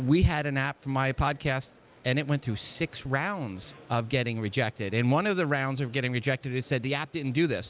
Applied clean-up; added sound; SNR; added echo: none; none; none; none.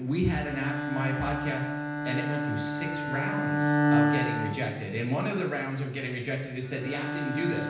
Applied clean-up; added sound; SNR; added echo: none; Bowed string instrument; -1 dB; reverberation time 0.9 s.